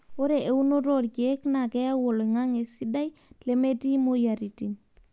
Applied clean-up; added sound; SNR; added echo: none; none; none; none.